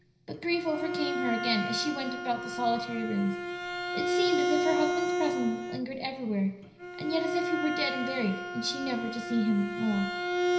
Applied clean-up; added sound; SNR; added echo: none; Bowed string instrument; 1 dB; reverberation time 0.9 s.